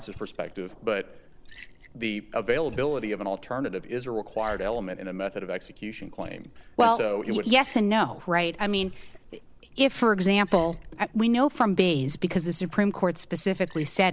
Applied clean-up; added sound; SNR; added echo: none; Liquid; 18 dB; none.